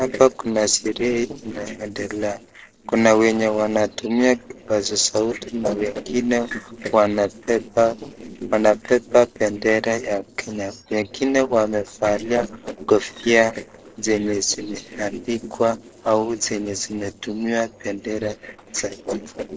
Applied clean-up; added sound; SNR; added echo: neural separator model SepFormer DNS4.